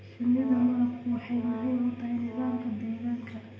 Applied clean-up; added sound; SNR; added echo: none; Brass instrument; 18 dB; reverberation time 0.8 s.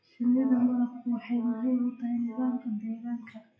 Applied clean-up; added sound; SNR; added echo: classical method WPE with log-MMSE.